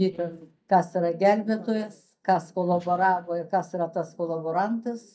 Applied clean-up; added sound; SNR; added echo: neural mask model DeepFilterNet 3.